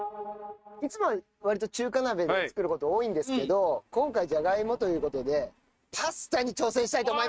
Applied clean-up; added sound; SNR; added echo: neural mask model RNNoise.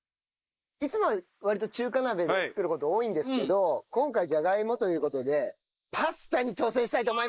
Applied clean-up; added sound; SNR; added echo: neural mask model Resemble Enhance denoiser.